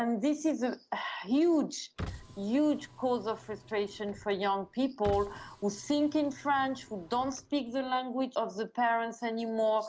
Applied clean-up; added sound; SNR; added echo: none; Car; 16 dB; none.